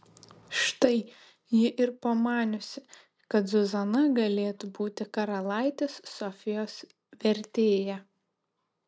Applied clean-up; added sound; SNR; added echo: none; none; none; none.